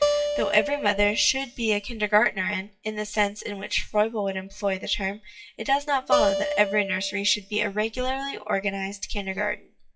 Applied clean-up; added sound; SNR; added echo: classical method WPE with log-MMSE.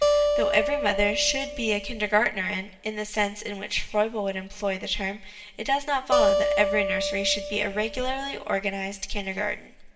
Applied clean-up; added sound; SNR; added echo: none; Acoustic guitar; 1 dB; reverberation time 2.0 s.